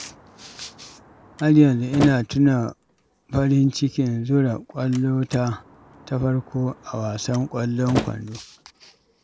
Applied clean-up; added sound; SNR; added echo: none; Slam; 14 dB; none.